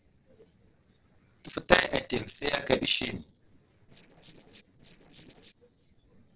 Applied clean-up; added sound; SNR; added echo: neural separator model SepFormer DNS4.